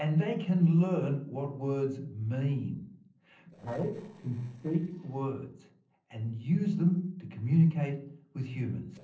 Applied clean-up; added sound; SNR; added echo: neural separator model SepFormer DNS4.